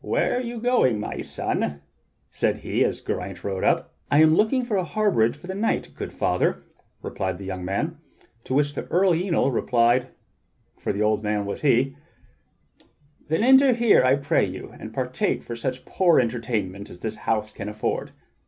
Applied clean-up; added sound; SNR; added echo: none; none; none; none.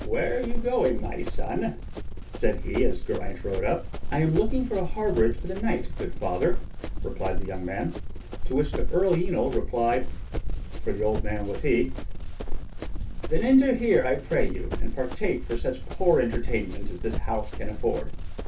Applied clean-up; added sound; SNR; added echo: none; Run; -1 dB; reverberation time 0.2 s.